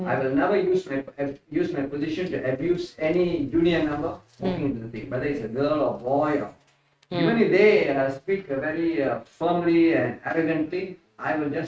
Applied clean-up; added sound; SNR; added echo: neural mask model RNNoise.